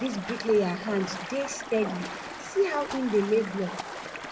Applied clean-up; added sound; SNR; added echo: none; Stream; 9 dB; none.